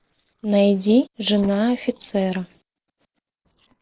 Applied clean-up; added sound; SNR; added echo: neural separator model SepFormer DNS4.